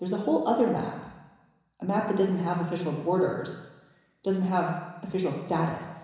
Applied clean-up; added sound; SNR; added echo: none; none; none; reverberation time 1.0 s.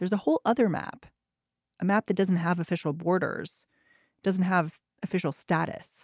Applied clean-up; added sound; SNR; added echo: none; none; none; none.